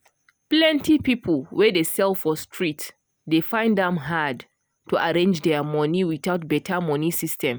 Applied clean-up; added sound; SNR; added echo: none; none; none; none.